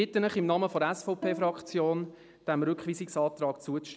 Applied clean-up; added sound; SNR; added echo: none; Bowed string instrument; 13 dB; none.